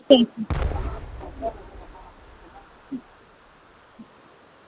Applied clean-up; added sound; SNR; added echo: none; Explosion; 7 dB; none.